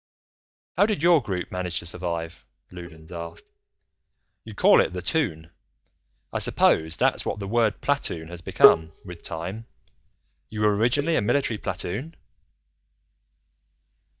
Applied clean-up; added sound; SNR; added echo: neural mask model DeepFilterNet 3.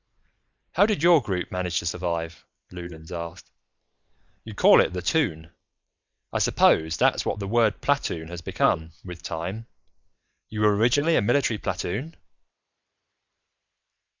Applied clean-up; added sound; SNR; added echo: neural mask model Resemble Enhance denoiser.